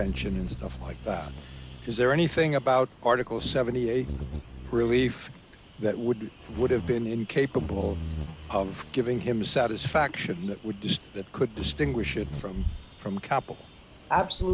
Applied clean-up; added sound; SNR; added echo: none; Bird vocalization, bird call, bird song; 10 dB; none.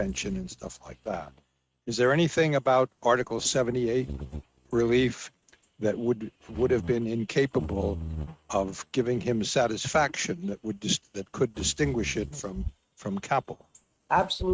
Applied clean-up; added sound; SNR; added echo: neural mask model RNNoise.